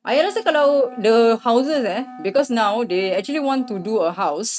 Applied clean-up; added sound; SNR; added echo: neural mask model RNNoise.